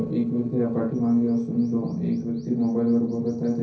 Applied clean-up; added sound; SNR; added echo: neural separator model SepFormer DNS4.